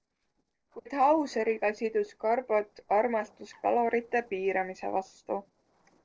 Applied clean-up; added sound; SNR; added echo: neural separator model SepFormer DNS4.